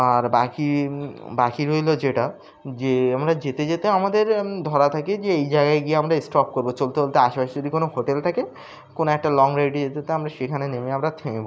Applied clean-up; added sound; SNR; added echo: none; none; none; none.